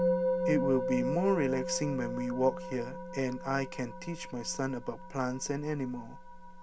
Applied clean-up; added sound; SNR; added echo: none; Musical instrument; 2 dB; none.